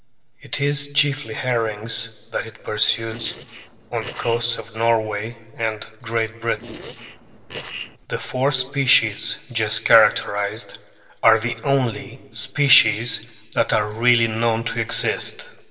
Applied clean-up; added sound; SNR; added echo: neural separator model SepFormer DNS4.